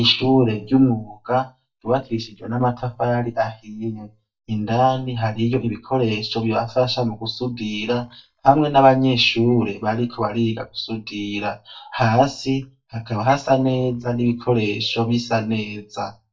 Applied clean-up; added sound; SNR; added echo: neural mask model DeepFilterNet 3.